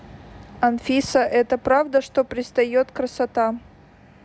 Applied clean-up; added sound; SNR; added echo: none; none; none; none.